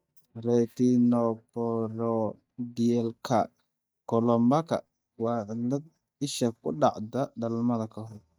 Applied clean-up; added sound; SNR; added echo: neural mask model DeepFilterNet 3.